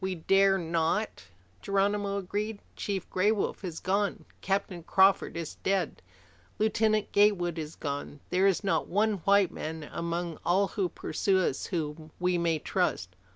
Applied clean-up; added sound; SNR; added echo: none; none; none; none.